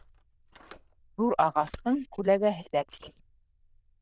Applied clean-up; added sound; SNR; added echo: neural diffusion model UNIVERSE++.